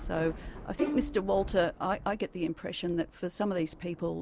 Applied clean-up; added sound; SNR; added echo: none; Thunder / Rain + Bowed string instrument; 10 dB; none.